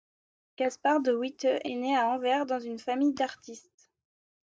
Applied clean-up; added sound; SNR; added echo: neural mask model DeepFilterNet 3.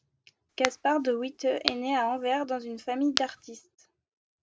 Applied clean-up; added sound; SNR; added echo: none; Crack; 7 dB; none.